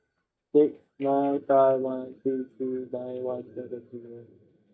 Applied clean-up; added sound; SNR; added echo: neural mask model DeepFilterNet 3.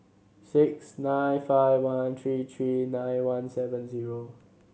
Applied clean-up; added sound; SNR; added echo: none; none; none; none.